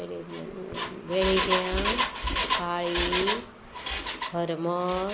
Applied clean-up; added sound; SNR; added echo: none; Engine; 1 dB; none.